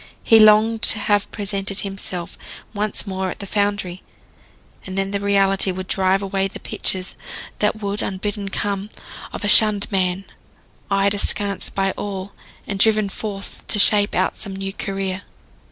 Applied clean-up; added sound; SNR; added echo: none; none; none; none.